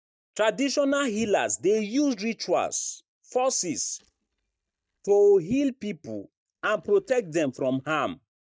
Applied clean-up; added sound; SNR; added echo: neural mask model DeepFilterNet 3.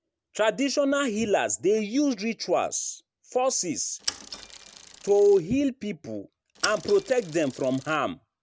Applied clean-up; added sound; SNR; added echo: none; Mechanisms / Bicycle; 13 dB; none.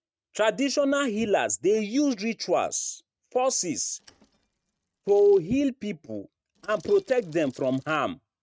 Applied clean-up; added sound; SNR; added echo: neural mask model RNNoise.